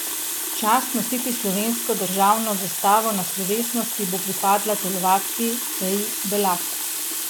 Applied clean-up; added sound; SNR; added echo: none; Water tap, faucet; 3 dB; none.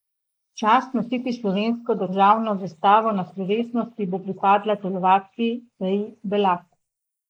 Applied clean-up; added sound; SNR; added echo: neural mask model Resemble Enhance denoiser.